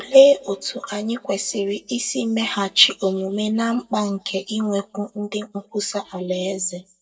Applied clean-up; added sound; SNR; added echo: neural mask model DeepFilterNet 3.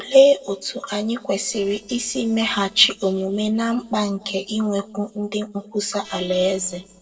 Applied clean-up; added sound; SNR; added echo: neural separator model SepFormer DNS4.